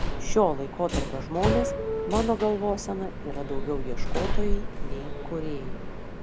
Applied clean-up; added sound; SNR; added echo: none; Subway, metro, underground; -2 dB; none.